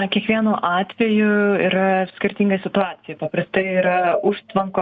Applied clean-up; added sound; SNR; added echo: none; none; none; none.